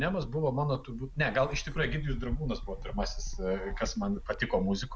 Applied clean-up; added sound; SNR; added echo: none; Bird; 6 dB; none.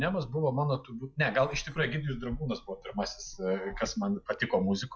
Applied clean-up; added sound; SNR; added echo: classical method log-MMSE.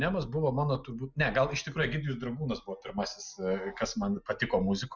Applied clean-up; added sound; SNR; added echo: none; none; none; none.